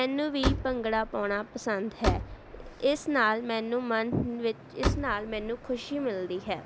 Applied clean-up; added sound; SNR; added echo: none; Slam; 4 dB; none.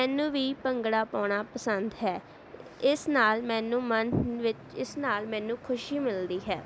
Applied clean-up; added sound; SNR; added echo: none; none; none; none.